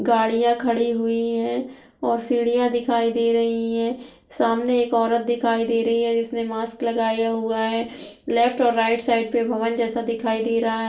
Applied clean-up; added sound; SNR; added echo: neural separator model SepFormer DNS4.